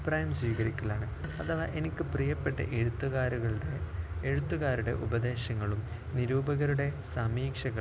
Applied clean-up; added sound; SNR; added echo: none; Fart; 17 dB; none.